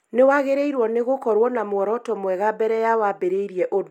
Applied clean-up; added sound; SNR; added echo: none; none; none; none.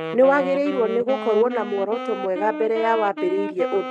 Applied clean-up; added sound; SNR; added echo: neural mask model RNNoise.